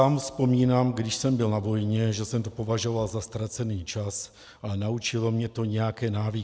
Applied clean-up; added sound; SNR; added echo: none; none; none; none.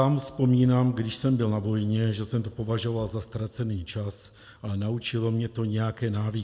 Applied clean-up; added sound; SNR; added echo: none; none; none; reverberation time 1.0 s.